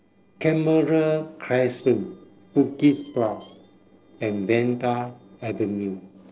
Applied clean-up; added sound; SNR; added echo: neural separator model SepFormer DNS4.